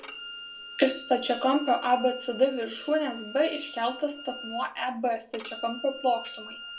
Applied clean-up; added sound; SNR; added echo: none; Bowed string instrument; 12 dB; reverberation time 0.2 s.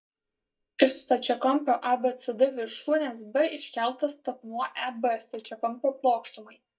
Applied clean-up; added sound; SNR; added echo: neural mask model DeepFilterNet 3.